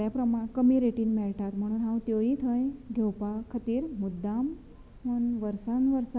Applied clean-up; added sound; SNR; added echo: none; none; none; none.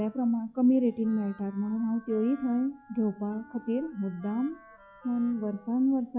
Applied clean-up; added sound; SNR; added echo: classical method log-MMSE.